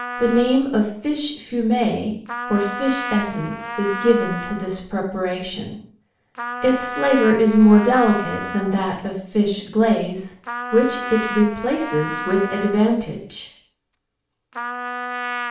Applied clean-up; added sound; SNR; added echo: none; Trumpet; 10 dB; reverberation time 0.5 s.